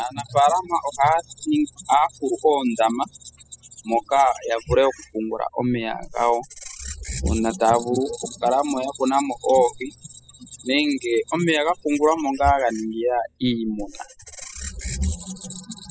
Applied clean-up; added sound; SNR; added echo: classical method spectral subtraction.